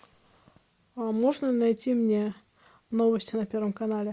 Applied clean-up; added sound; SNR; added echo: none; none; none; none.